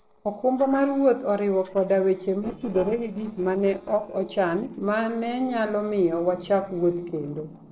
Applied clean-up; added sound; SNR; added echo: neural separator model SepFormer DNS4.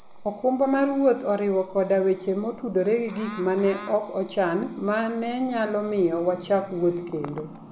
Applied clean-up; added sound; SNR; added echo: none; none; none; none.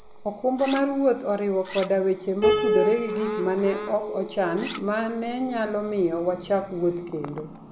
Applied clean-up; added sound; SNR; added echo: none; Piano + Cutlery, silverware; 5 dB; none.